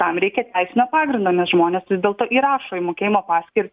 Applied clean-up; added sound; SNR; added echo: none; none; none; none.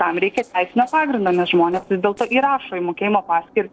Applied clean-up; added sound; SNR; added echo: neural separator model SepFormer DNS4.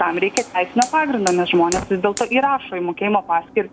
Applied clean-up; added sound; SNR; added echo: none; Fire; 14 dB; none.